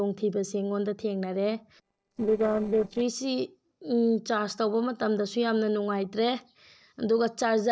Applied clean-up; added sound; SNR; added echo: neural separator model SepFormer DNS4.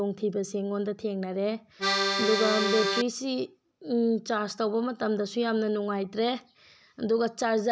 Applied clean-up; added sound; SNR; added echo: none; Accordion; -2 dB; none.